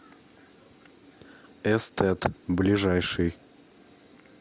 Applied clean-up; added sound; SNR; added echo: none; none; none; none.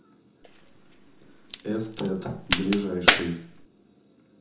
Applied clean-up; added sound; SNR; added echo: none; Crack; -3 dB; reverberation time 0.5 s.